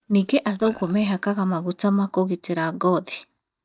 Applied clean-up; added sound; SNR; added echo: neural mask model DeepFilterNet 3.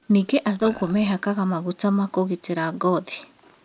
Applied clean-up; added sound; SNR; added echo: none; Burping, eructation; 18 dB; none.